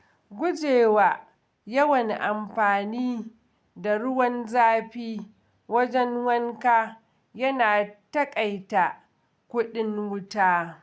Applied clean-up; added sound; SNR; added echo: none; none; none; none.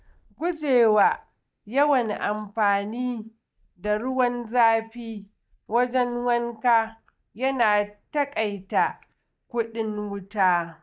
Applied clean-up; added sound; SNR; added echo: neural mask model DeepFilterNet 3.